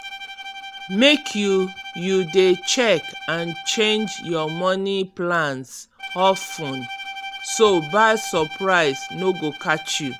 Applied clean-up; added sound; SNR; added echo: none; Bowed string instrument; 13 dB; none.